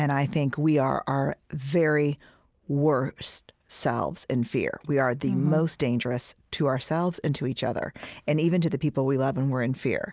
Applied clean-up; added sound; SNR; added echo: none; none; none; none.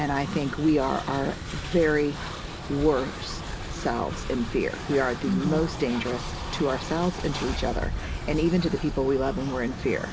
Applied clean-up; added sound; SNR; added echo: none; Train; 7 dB; reverberation time 0.3 s.